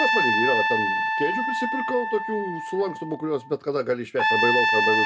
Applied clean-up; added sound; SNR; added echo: none; Trumpet; -3 dB; none.